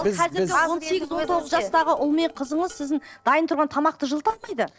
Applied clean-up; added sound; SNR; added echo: neural separator model SepFormer DNS4.